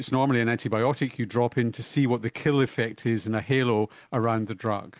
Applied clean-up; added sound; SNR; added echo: none; none; none; none.